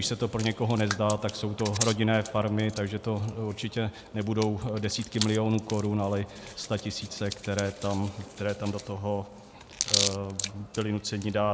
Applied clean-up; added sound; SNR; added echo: none; Hands; 9 dB; none.